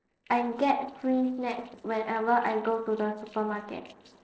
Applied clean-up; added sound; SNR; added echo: neural separator model SepFormer DNS4.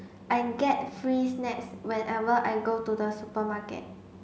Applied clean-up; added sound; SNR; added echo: none; none; none; none.